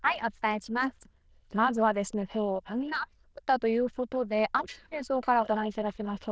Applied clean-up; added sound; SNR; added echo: neural diffusion model UNIVERSE++.